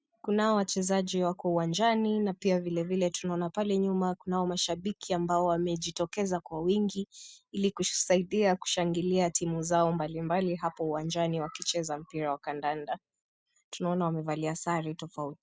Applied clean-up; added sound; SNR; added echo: none; none; none; none.